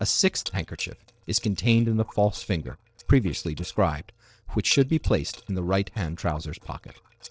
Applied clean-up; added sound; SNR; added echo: neural separator model SepFormer DNS4.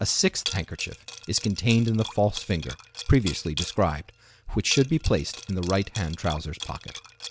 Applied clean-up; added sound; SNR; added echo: none; Liquid; 13 dB; none.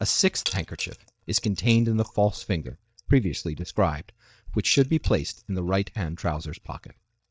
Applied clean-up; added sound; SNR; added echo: neural mask model DeepFilterNet 3.